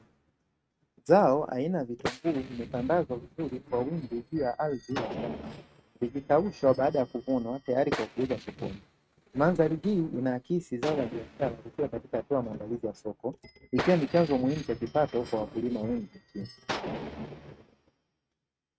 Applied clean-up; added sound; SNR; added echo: neural mask model RNNoise.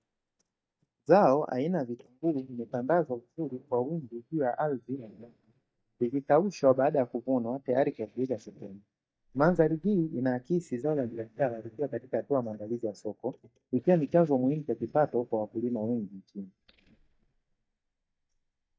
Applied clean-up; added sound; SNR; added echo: neural mask model DeepFilterNet 3.